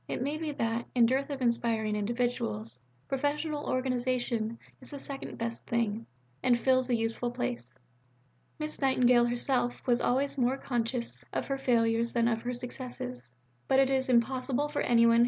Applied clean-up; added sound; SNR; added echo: none; none; none; none.